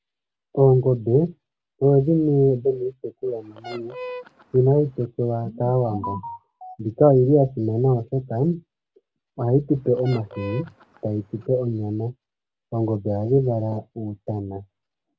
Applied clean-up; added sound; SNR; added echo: none; Fowl; 17 dB; none.